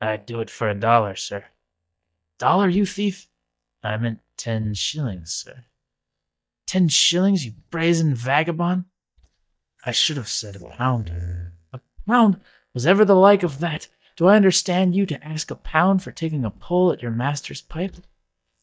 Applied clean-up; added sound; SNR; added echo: neural mask model DeepFilterNet 3.